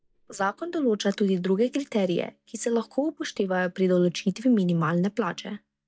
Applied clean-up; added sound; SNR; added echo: neural mask model DeepFilterNet 3.